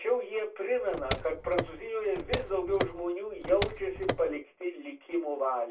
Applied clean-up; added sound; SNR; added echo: none; Car; 5 dB; reverberation time 0.2 s.